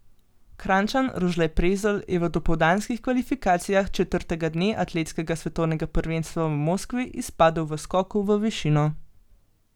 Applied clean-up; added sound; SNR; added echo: none; none; none; none.